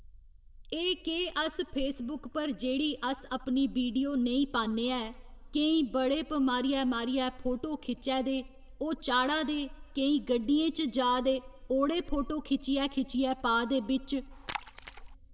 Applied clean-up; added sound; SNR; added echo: none; Splash, splatter; 12 dB; reverberation time 0.8 s.